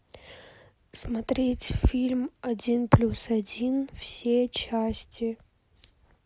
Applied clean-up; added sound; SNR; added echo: none; none; none; none.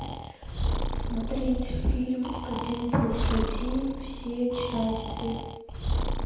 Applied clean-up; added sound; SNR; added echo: none; Breathing; 0 dB; reverberation time 1.0 s.